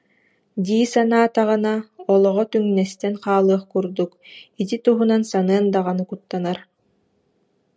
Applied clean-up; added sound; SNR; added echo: none; none; none; none.